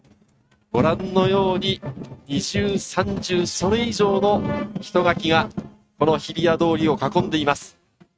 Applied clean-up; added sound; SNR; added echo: neural mask model RNNoise.